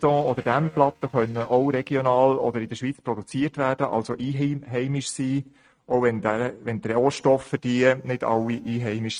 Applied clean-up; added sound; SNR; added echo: neural mask model RNNoise.